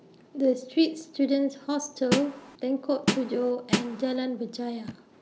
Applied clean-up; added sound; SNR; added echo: none; Snare drum; 0 dB; none.